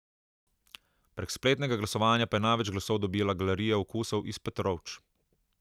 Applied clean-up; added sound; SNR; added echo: none; none; none; none.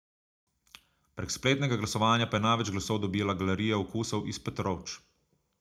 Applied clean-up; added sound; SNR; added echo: none; none; none; reverberation time 0.2 s.